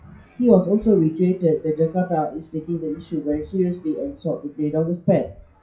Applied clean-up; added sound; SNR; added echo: classical method WPE with log-MMSE.